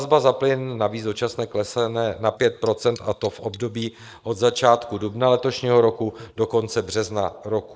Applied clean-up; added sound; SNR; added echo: neural mask model Resemble Enhance denoiser.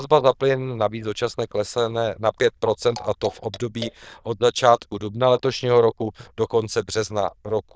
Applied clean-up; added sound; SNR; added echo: neural diffusion model UNIVERSE++.